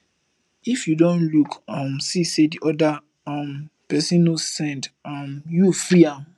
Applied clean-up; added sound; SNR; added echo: none; none; none; none.